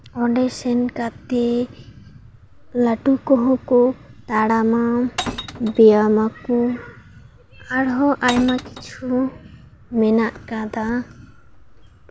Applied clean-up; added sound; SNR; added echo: none; Glass; 10 dB; none.